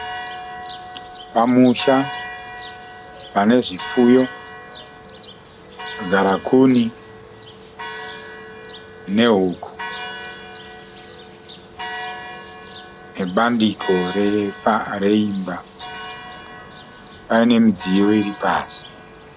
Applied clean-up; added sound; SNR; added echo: none; Church bell; 13 dB; none.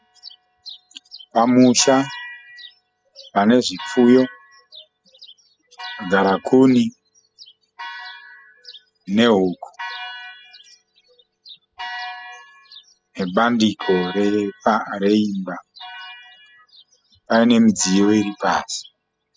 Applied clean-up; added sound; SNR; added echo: classical method spectral subtraction.